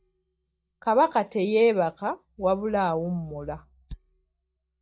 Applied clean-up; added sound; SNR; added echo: neural mask model DeepFilterNet 3.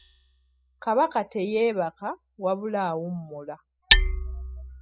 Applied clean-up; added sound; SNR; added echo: classical method spectral subtraction.